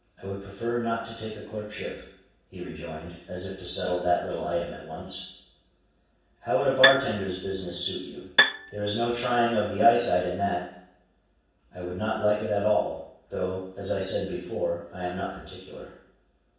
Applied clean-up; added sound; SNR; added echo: none; Bowed string instrument; -3 dB; reverberation time 0.7 s.